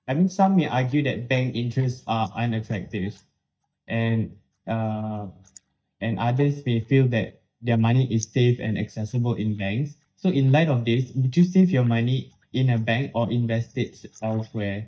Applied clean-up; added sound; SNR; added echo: neural mask model DeepFilterNet 3.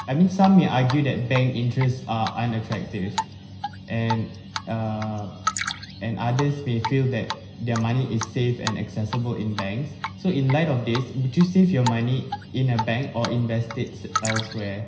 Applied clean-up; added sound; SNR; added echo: none; Drip; 11 dB; reverberation time 0.9 s.